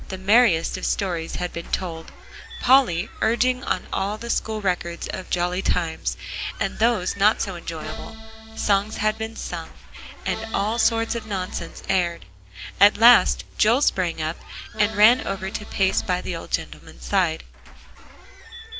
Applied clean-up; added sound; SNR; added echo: none; Accordion + Squeak / Slam / Alarm / Wood; 16 dB; none.